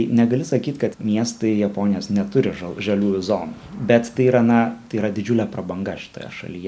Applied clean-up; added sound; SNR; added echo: none; none; none; none.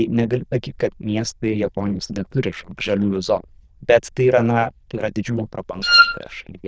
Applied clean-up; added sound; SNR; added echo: neural diffusion model UNIVERSE++.